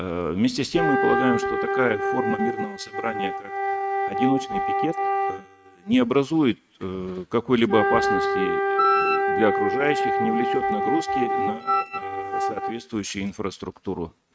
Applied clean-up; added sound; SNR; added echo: neural mask model RNNoise.